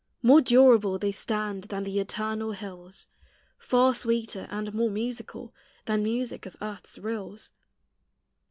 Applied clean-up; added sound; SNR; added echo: none; none; none; none.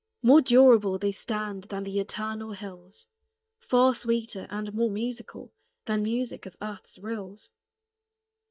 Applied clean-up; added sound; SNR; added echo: neural mask model DeepFilterNet 3.